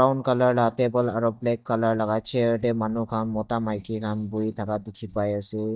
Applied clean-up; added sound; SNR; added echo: neural mask model DeepFilterNet 3.